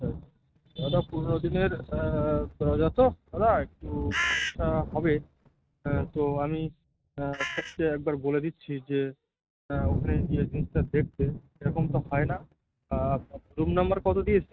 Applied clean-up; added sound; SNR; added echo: neural mask model RNNoise.